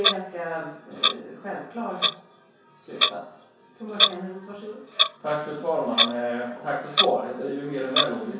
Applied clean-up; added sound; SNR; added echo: none; Clock; -3 dB; reverberation time 0.6 s.